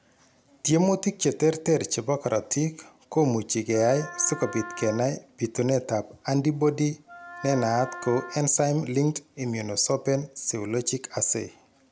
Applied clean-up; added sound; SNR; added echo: none; Wind instrument, woodwind instrument; 15 dB; none.